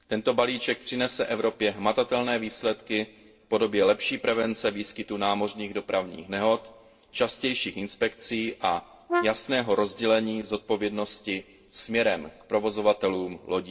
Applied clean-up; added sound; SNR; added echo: neural separator model SepFormer DNS4.